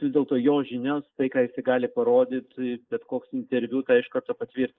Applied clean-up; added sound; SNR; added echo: neural mask model Resemble Enhance denoiser.